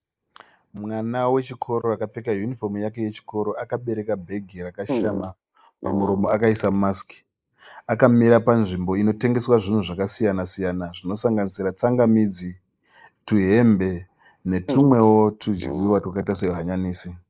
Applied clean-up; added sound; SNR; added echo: neural mask model Resemble Enhance denoiser.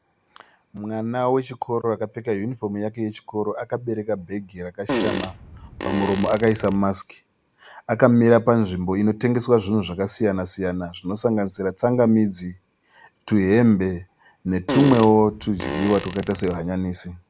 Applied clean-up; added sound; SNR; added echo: none; Fart + Cricket; 13 dB; none.